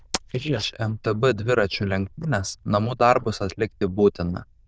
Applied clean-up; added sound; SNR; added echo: neural diffusion model UNIVERSE++.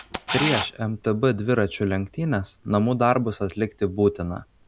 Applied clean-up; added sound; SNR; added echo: none; Camera; 10 dB; none.